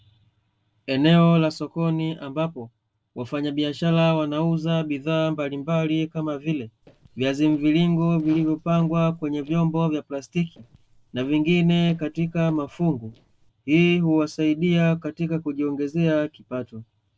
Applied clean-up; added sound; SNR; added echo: neural separator model SepFormer DNS4.